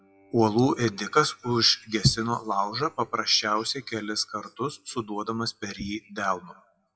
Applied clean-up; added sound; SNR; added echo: classical method WPE with log-MMSE.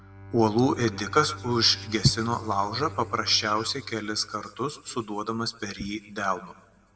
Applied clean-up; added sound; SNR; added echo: none; Bowed string instrument; 17 dB; reverberation time 1.4 s.